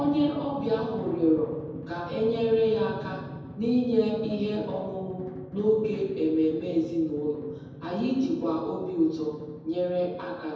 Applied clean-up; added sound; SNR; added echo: none; Drum; 13 dB; reverberation time 1.1 s.